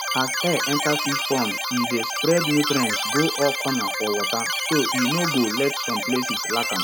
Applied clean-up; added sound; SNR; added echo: none; Keyboard (musical); 1 dB; none.